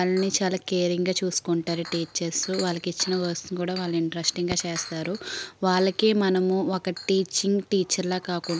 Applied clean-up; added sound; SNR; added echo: none; Chink, clink; 17 dB; none.